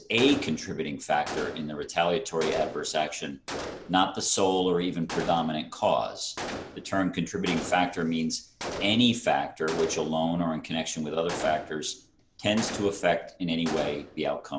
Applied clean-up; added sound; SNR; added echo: none; Gunshot, gunfire; 12 dB; none.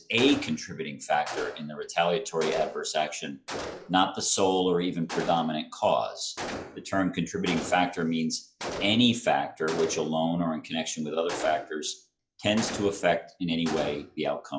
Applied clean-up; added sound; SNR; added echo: classical method log-MMSE.